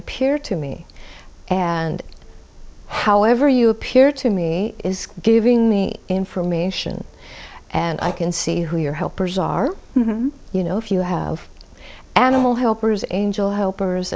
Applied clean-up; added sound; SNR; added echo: none; Breathing; 20 dB; none.